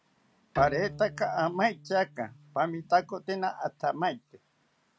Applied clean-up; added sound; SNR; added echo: none; Bowed string instrument; 15 dB; none.